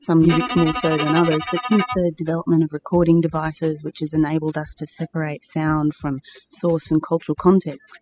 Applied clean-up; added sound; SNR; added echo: classical method spectral subtraction.